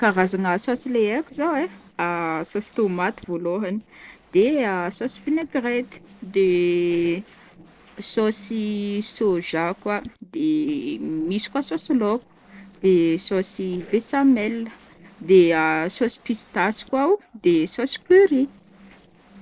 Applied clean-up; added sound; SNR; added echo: neural separator model SepFormer DNS4.